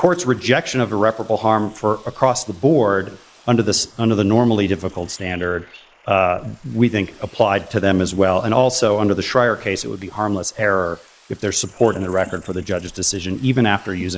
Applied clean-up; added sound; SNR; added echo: neural mask model Resemble Enhance denoiser.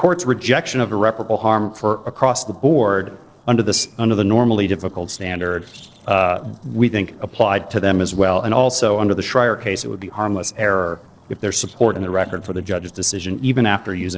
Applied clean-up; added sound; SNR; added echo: neural separator model SepFormer DNS4.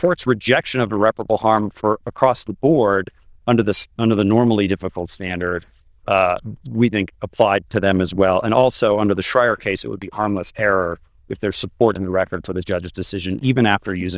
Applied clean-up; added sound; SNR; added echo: neural diffusion model UNIVERSE++.